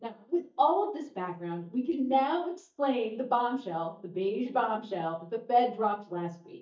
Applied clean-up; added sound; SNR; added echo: neural mask model DeepFilterNet 3.